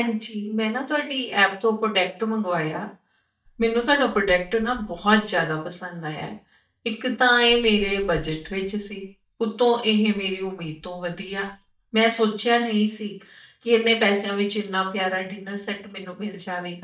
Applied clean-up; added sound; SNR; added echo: neural mask model DeepFilterNet 3.